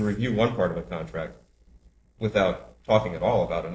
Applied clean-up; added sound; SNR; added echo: neural separator model SepFormer DNS4.